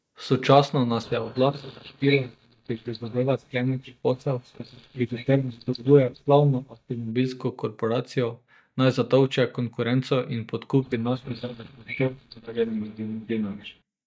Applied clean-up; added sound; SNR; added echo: neural mask model DeepFilterNet 3.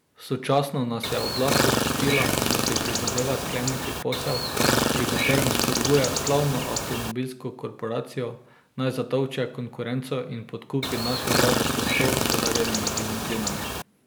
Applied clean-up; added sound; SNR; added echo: none; Chirp, tweet; -3 dB; none.